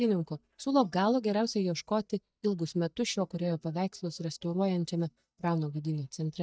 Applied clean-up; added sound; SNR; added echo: neural mask model DeepFilterNet 3.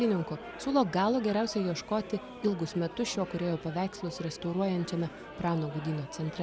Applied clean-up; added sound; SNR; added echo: none; none; none; none.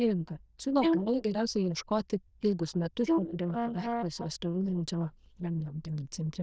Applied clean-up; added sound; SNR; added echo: neural diffusion model UNIVERSE++.